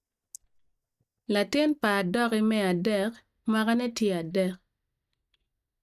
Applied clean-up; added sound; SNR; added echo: neural mask model DeepFilterNet 3.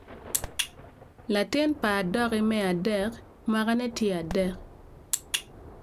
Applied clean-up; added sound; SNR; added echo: none; Thunder / Rain + Fireworks; 16 dB; none.